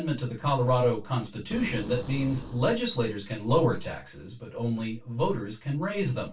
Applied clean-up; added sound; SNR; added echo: none; Boom; 14 dB; reverberation time 0.2 s.